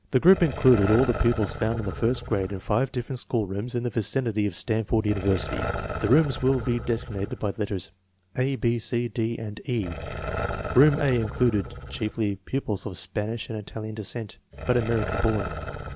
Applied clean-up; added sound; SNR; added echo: none; Growling; 9 dB; none.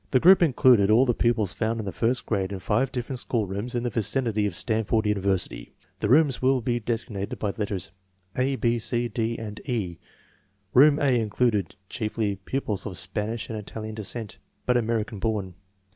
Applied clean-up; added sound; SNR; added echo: none; none; none; none.